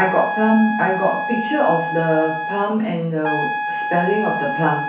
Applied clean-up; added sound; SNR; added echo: none; Trumpet; 4 dB; reverberation time 0.6 s.